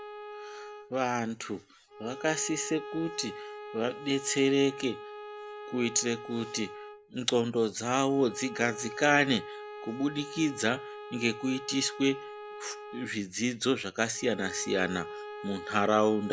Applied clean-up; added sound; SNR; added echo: none; Bowed string instrument; 12 dB; none.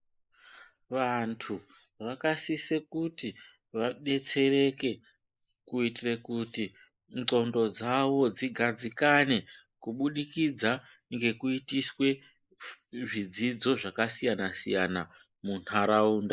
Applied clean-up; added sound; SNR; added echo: neural mask model Resemble Enhance denoiser.